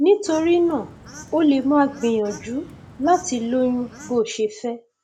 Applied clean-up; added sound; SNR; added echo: none; Bird / Fowl; 20 dB; none.